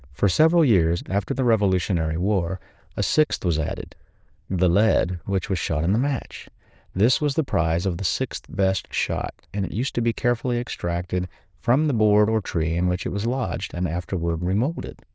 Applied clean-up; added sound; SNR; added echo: neural diffusion model UNIVERSE++.